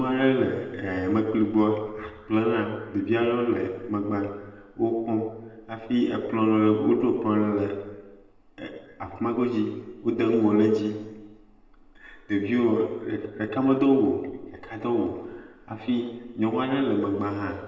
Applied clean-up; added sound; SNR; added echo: none; none; none; reverberation time 1.1 s.